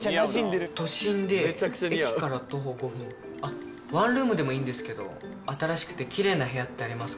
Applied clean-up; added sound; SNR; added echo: none; Bell; 7 dB; none.